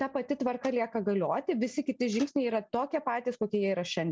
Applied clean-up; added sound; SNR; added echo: none; none; none; none.